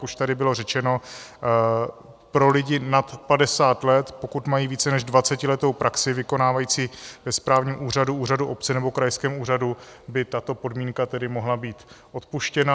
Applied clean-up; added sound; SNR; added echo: none; none; none; none.